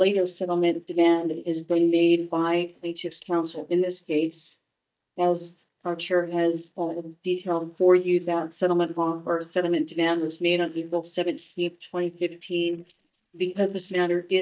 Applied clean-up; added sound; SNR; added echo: neural mask model DeepFilterNet 3.